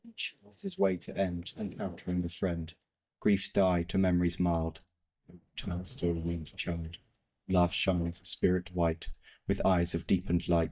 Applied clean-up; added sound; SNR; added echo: neural mask model DeepFilterNet 3.